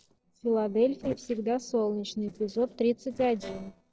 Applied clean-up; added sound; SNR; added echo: neural separator model SepFormer DNS4.